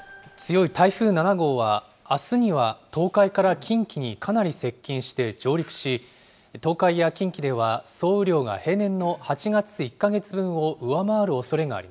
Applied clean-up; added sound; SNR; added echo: none; none; none; none.